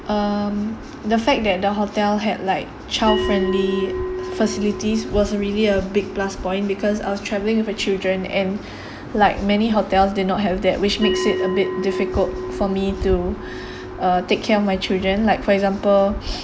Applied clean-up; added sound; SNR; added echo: none; Bell; 10 dB; none.